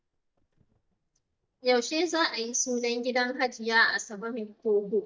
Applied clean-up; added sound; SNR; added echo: neural mask model DeepFilterNet 3.